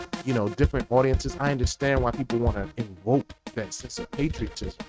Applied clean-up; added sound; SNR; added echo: neural mask model RNNoise.